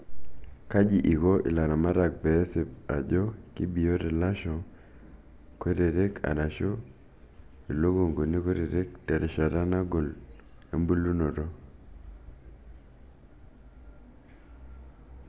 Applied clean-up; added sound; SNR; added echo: none; none; none; none.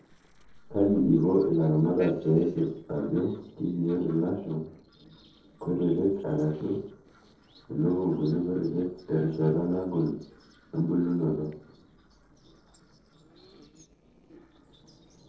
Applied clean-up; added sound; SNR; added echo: neural separator model SepFormer DNS4.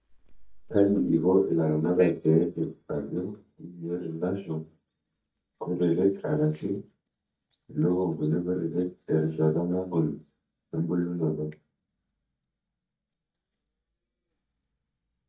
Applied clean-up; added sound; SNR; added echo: neural mask model DeepFilterNet 3.